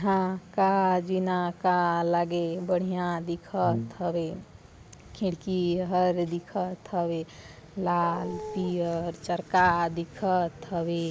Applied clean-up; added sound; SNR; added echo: none; Brass instrument + Dog; 8 dB; none.